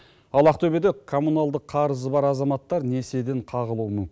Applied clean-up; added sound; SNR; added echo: none; none; none; none.